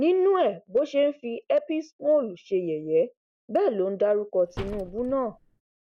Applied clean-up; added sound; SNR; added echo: none; Slam; 15 dB; none.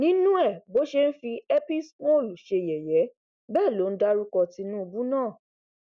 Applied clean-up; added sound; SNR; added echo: none; none; none; none.